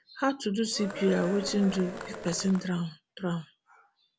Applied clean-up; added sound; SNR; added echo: none; Cheering; 9 dB; none.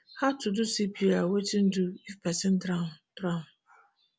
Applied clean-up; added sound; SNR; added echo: none; none; none; none.